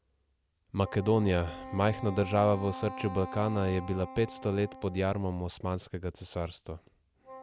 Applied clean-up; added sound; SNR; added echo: none; Wind instrument, woodwind instrument; 14 dB; none.